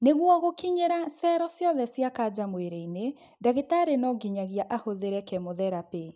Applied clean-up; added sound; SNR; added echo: none; none; none; none.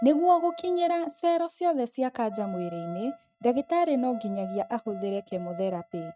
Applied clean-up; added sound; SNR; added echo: neural mask model RNNoise.